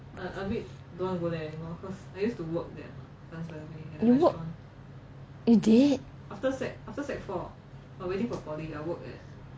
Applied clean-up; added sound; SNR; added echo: none; none; none; none.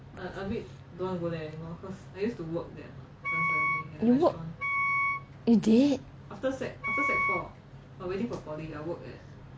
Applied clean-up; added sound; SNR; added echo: none; Wind instrument, woodwind instrument; 0 dB; none.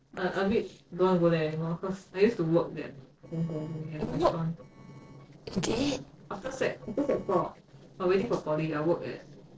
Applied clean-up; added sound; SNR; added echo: neural separator model SepFormer DNS4.